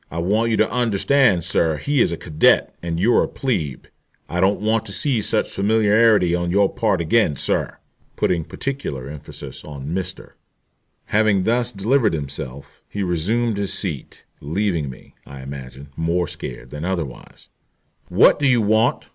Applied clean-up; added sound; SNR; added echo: none; none; none; none.